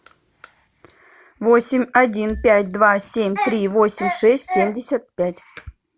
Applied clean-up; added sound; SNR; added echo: none; Marimba, xylophone; 15 dB; none.